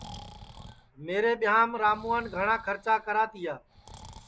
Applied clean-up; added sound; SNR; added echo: none; Breathing; 20 dB; none.